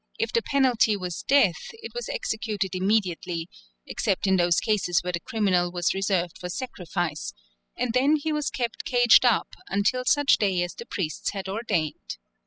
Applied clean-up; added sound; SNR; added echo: classical method spectral subtraction.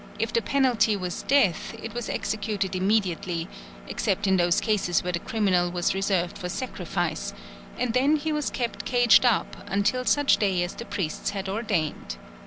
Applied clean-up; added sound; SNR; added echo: none; Engine; 17 dB; none.